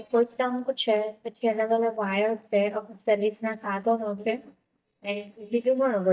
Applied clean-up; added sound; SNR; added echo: neural mask model DeepFilterNet 3.